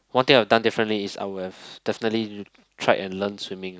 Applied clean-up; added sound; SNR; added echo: none; none; none; none.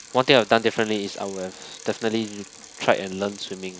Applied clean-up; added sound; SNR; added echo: none; Bicycle; 19 dB; none.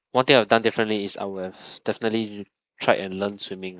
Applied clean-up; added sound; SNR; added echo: neural mask model Resemble Enhance denoiser.